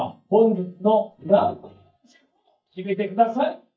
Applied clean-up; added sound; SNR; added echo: neural mask model DeepFilterNet 3.